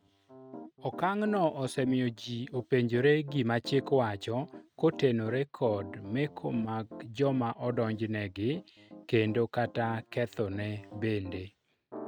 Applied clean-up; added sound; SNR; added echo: neural mask model RNNoise.